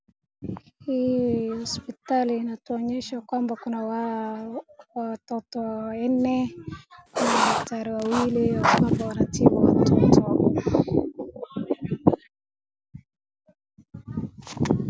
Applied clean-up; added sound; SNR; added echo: none; Writing; 1 dB; none.